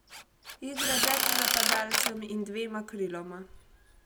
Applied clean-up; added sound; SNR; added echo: none; Drill; -5 dB; none.